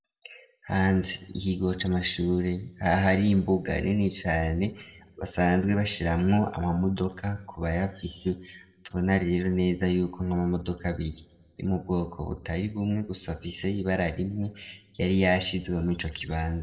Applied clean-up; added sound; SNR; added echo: none; none; none; reverberation time 0.6 s.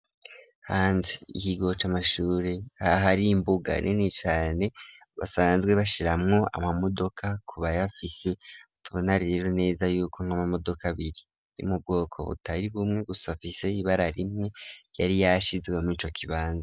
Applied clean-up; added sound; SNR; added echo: none; none; none; none.